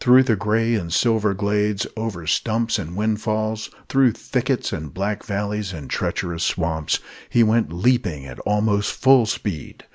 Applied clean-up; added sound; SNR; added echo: none; none; none; none.